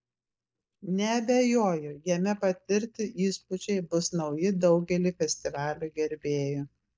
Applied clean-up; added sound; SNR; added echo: neural mask model DeepFilterNet 3.